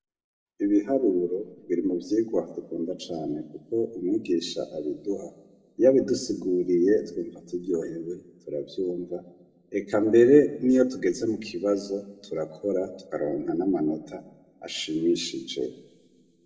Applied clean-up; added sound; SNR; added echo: none; none; none; reverberation time 0.8 s.